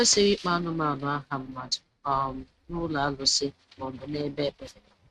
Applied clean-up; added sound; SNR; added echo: neural mask model RNNoise.